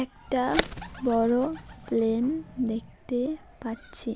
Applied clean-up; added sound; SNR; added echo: none; Bird; 8 dB; none.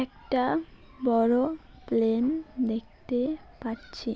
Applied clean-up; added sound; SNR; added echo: none; none; none; none.